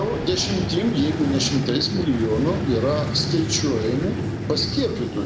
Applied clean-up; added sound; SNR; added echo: none; Vehicle; 3 dB; none.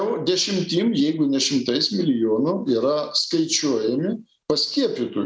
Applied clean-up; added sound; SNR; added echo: none; none; none; none.